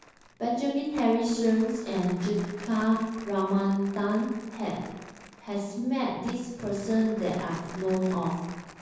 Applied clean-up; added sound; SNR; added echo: none; Crumpling, crinkling; 18 dB; reverberation time 1.1 s.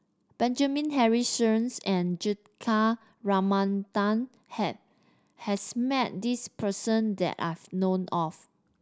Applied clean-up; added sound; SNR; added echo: none; none; none; none.